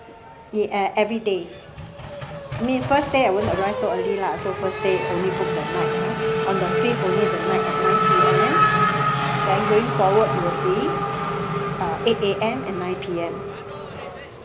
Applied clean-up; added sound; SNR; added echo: none; Race car, auto racing / Accelerating, revving, vroom; -1 dB; none.